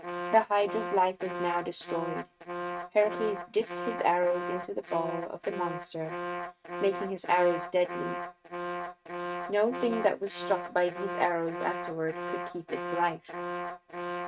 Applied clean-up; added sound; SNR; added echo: neural mask model RNNoise.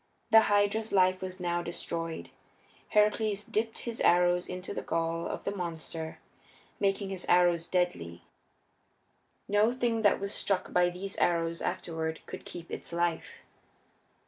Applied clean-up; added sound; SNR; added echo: none; none; none; none.